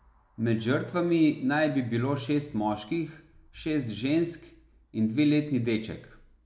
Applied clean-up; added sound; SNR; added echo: none; none; none; none.